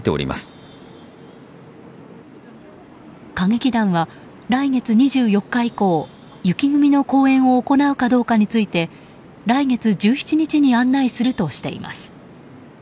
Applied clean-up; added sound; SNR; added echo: none; Chime; 19 dB; none.